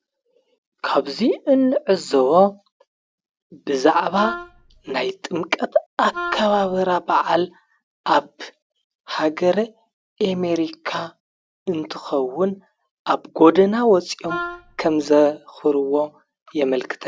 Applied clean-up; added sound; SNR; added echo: none; Wind instrument, woodwind instrument; 11 dB; none.